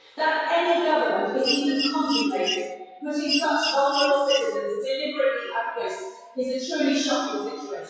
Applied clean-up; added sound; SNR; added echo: classical method WPE with log-MMSE.